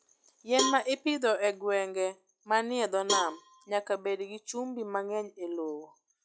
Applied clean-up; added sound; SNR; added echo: classical method log-MMSE.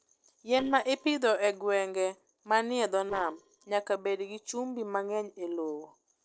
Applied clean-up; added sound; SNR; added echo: neural separator model SepFormer DNS4.